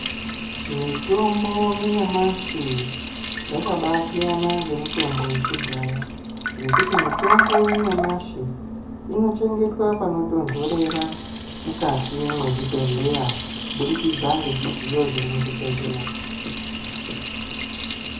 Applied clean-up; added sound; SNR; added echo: none; Liquid; 0 dB; reverberation time 0.6 s.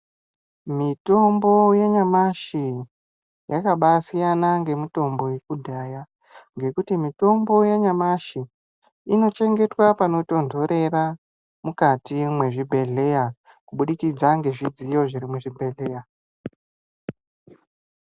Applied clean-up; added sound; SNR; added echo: none; none; none; none.